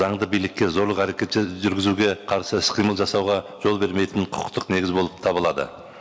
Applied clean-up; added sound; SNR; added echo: none; none; none; none.